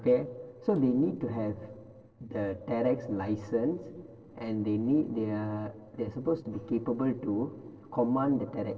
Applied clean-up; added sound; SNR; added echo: neural separator model SepFormer DNS4.